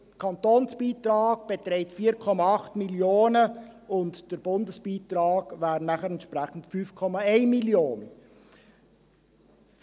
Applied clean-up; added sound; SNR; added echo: none; none; none; none.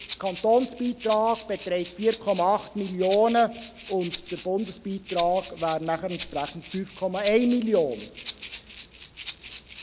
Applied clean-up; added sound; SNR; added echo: none; Rattle (instrument); 16 dB; none.